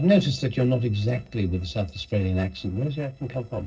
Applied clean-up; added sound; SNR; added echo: neural separator model SepFormer DNS4.